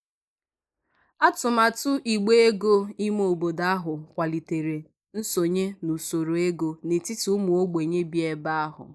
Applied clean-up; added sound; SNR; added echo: neural mask model Resemble Enhance denoiser.